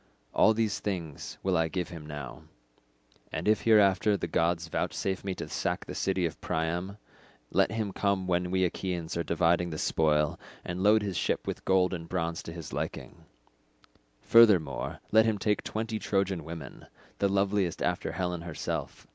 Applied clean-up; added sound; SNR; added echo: none; none; none; none.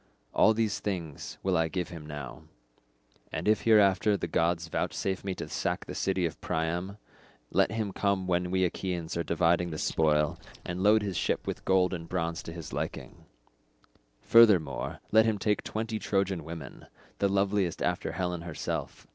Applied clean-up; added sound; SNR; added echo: neural separator model SepFormer DNS4.